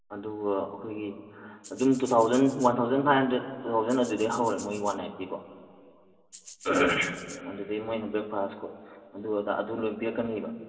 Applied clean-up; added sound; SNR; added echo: none; Rattle (instrument); 18 dB; reverberation time 2.4 s.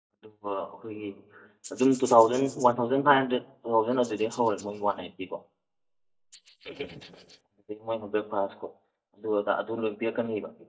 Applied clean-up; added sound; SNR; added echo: neural mask model DeepFilterNet 3.